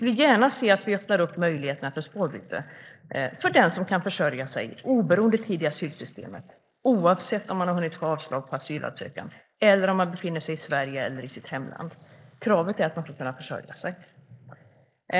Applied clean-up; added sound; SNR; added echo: neural mask model Resemble Enhance denoiser.